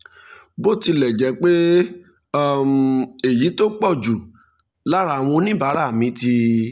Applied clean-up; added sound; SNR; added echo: none; none; none; none.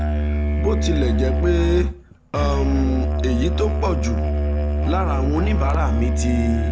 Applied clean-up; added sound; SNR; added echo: none; Musical instrument; -4 dB; none.